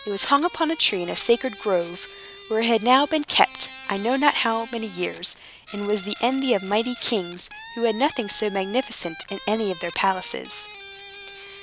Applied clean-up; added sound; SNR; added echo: none; Guitar; 17 dB; none.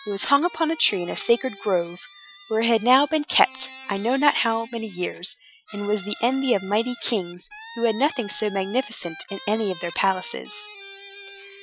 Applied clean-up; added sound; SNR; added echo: classical method Wiener filter.